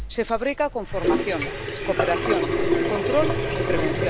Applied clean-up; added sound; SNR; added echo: none; Sink (filling or washing) / Water tap, faucet; -3 dB; none.